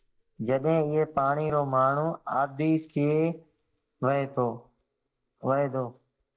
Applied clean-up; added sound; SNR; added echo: neural mask model DeepFilterNet 3.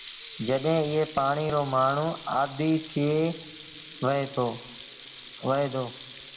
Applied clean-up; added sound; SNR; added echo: none; Sink (filling or washing) / Water tap, faucet; 16 dB; reverberation time 1.3 s.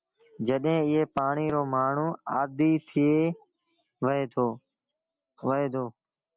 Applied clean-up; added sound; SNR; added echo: none; none; none; none.